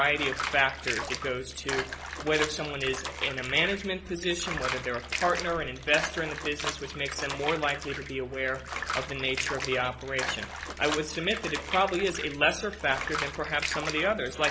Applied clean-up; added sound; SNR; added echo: none; Bathtub (filling or washing) / Water; 6 dB; none.